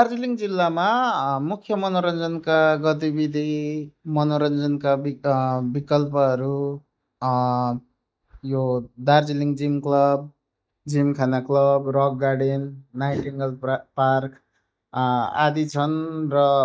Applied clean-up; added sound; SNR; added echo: neural mask model DeepFilterNet 3.